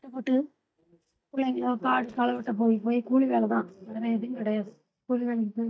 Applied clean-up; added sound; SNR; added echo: neural mask model DeepFilterNet 3.